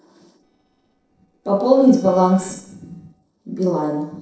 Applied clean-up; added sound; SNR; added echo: neural separator model SepFormer DNS4.